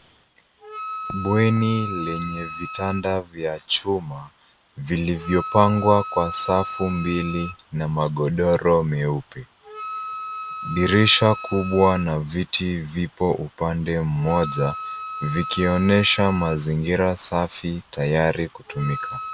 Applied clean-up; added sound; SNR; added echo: none; Wind instrument, woodwind instrument; 12 dB; none.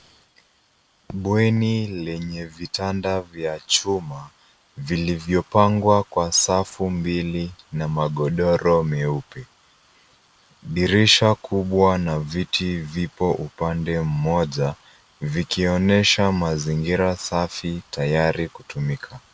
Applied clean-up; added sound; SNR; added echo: none; none; none; none.